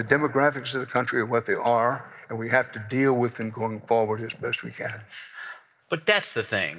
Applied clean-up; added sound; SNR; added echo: none; none; none; none.